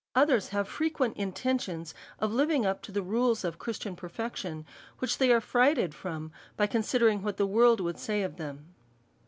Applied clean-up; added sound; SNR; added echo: none; none; none; none.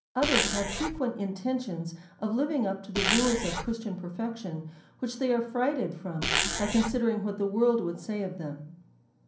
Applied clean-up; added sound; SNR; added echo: none; Zipper (clothing); -1 dB; reverberation time 0.6 s.